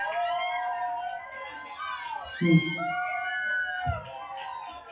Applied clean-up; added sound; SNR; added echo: classical method WPE with log-MMSE.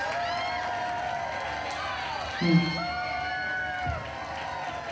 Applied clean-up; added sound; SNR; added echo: none; Applause / Crowd / Cheering; -2 dB; reverberation time 1.0 s.